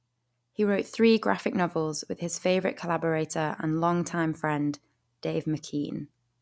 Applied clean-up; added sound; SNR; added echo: none; none; none; none.